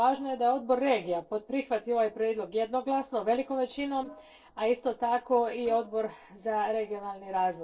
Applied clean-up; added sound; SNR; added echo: neural separator model SepFormer DNS4.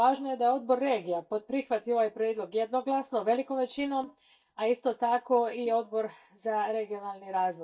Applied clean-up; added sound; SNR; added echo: neural mask model DeepFilterNet 3.